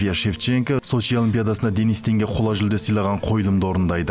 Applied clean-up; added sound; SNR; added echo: none; none; none; none.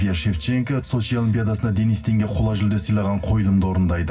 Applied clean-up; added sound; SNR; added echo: none; none; none; reverberation time 0.4 s.